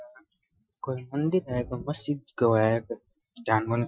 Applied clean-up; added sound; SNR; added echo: classical method Wiener filter.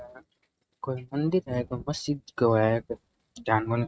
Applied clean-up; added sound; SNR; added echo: neural mask model RNNoise.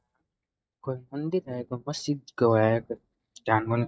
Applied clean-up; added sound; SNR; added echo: neural mask model DeepFilterNet 3.